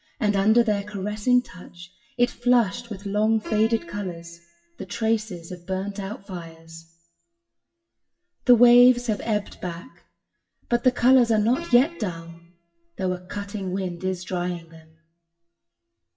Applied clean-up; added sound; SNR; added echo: classical method WPE with log-MMSE.